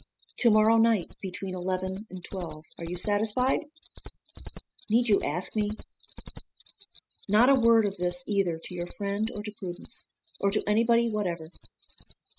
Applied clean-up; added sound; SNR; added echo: classical method spectral subtraction.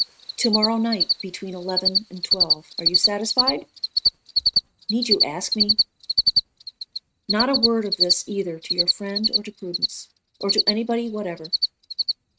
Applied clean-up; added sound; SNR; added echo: neural mask model RNNoise.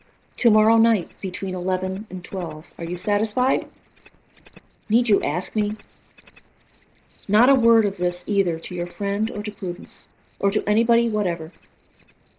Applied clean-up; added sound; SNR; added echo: neural separator model SepFormer DNS4.